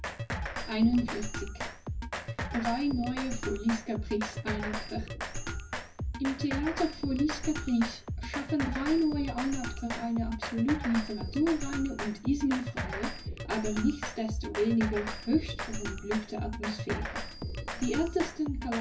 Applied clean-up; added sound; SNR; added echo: none; Drum kit; 4 dB; reverberation time 0.4 s.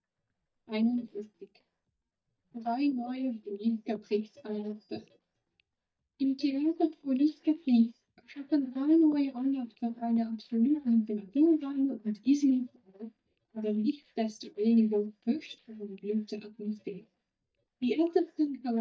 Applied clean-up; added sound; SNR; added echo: neural mask model DeepFilterNet 3.